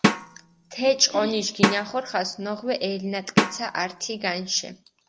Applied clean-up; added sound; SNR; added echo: none; Drum; 1 dB; none.